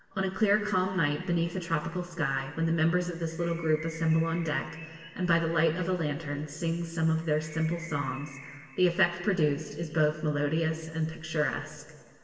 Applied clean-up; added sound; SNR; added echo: none; Bird; 20 dB; reverberation time 1.8 s.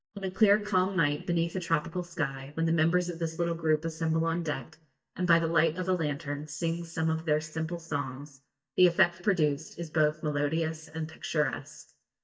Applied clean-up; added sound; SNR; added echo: neural mask model DeepFilterNet 3.